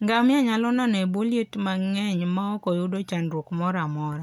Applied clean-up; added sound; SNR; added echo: none; none; none; none.